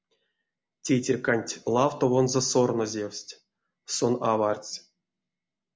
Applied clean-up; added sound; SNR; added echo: none; none; none; none.